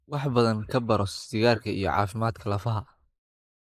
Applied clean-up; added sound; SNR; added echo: neural mask model Resemble Enhance denoiser.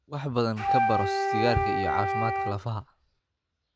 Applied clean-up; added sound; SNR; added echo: none; Wind instrument, woodwind instrument; -2 dB; none.